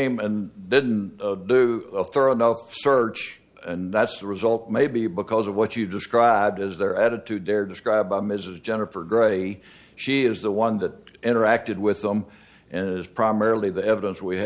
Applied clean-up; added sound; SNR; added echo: none; none; none; none.